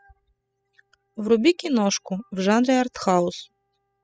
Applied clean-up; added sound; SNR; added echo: classical method spectral subtraction.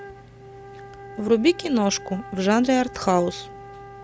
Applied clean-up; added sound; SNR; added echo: none; Wind instrument, woodwind instrument; 17 dB; none.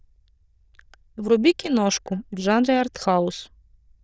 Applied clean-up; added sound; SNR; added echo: neural diffusion model UNIVERSE++.